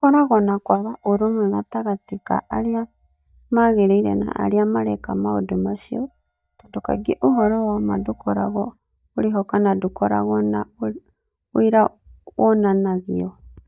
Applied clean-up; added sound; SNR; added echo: neural mask model DeepFilterNet 3.